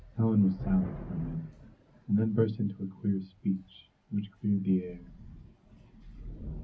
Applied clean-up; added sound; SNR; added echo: none; Thunder / Rain; 13 dB; reverberation time 0.3 s.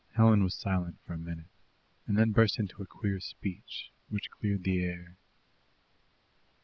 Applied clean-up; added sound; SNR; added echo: none; none; none; none.